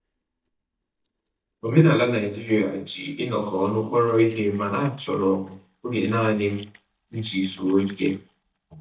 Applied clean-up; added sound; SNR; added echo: neural mask model DeepFilterNet 3.